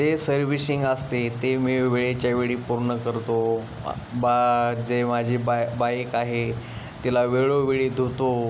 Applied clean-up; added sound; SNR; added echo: none; none; none; none.